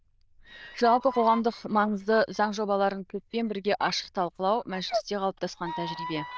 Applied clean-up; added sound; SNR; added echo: neural diffusion model UNIVERSE++.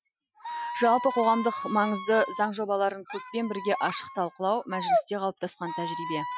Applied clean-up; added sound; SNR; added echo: classical method Wiener filter.